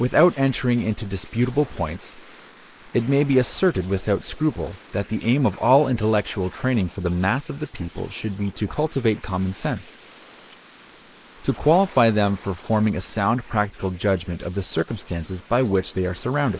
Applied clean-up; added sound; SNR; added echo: neural mask model Resemble Enhance denoiser.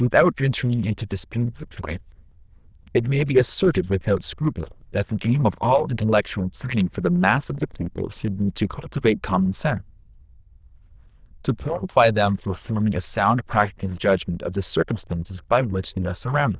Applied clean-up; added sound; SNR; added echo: neural diffusion model UNIVERSE++.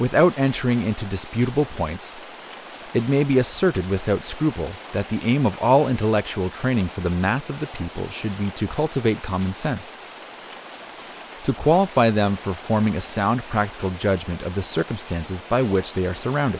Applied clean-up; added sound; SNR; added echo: none; Rain; 16 dB; none.